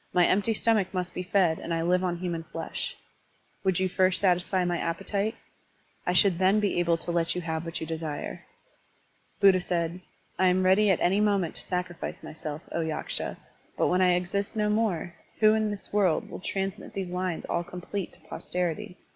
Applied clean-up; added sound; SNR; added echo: none; none; none; none.